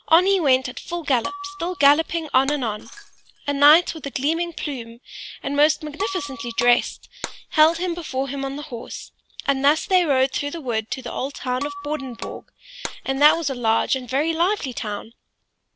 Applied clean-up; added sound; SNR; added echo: none; Shatter; 15 dB; none.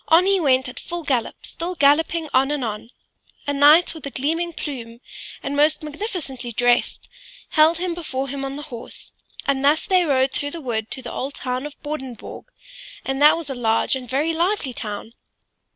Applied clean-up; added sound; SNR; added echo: none; none; none; none.